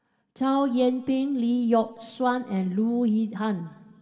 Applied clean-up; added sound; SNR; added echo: none; none; none; reverberation time 1.5 s.